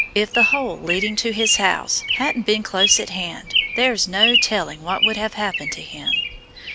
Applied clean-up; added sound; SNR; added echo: none; Bird vocalization, bird call, bird song; 1 dB; none.